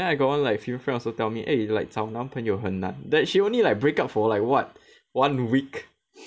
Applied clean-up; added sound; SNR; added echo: none; none; none; none.